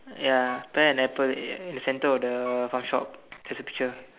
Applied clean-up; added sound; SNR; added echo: none; Piano; 20 dB; none.